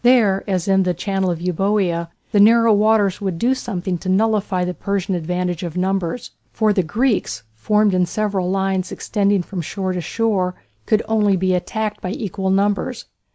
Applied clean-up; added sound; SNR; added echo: none; none; none; none.